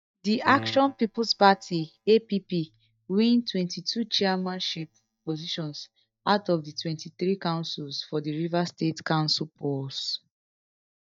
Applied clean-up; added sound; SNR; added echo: neural mask model DeepFilterNet 3.